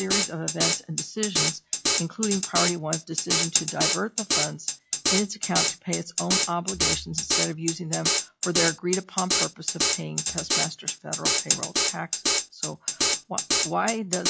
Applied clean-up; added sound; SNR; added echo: classical method log-MMSE.